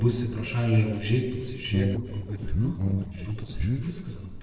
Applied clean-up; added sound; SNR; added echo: neural separator model SepFormer DNS4.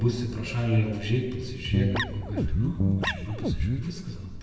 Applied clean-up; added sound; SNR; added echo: none; Guitar; -2 dB; reverberation time 1.2 s.